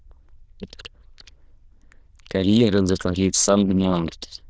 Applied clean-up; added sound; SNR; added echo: neural diffusion model UNIVERSE++.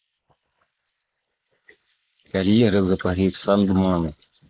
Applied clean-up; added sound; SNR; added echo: neural mask model Resemble Enhance denoiser.